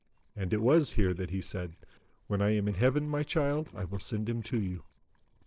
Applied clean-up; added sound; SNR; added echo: neural separator model SepFormer DNS4.